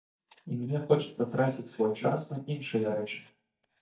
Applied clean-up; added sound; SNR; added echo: neural mask model DeepFilterNet 3.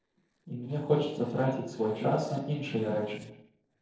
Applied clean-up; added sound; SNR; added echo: neural separator model SepFormer DNS4.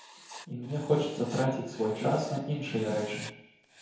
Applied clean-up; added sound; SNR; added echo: none; Writing; 18 dB; reverberation time 0.9 s.